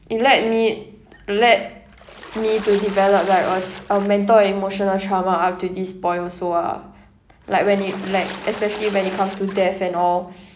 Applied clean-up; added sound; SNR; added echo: none; Water / Splash, splatter; 15 dB; none.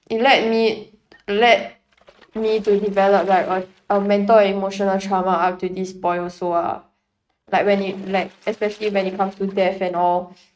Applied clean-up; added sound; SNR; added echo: neural mask model RNNoise.